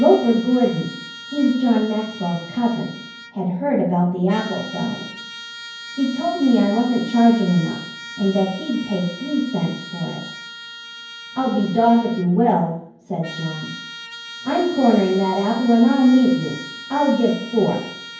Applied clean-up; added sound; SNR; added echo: none; Trumpet; 16 dB; reverberation time 0.9 s.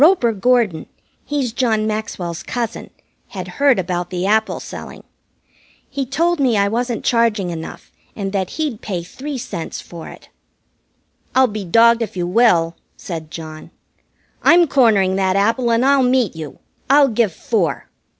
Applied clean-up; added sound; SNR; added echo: none; none; none; none.